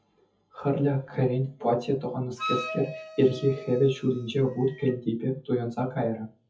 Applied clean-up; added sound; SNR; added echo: classical method WPE with log-MMSE.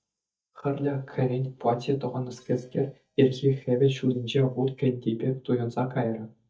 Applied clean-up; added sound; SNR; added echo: neural mask model DeepFilterNet 3.